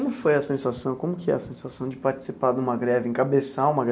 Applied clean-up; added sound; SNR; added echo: none; none; none; none.